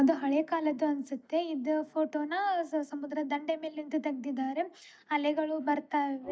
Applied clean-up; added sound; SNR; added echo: neural mask model DeepFilterNet 3.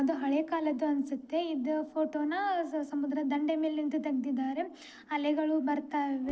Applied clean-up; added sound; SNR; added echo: neural separator model SepFormer DNS4.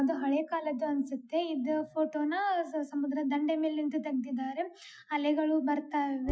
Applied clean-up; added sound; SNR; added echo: classical method Wiener filter.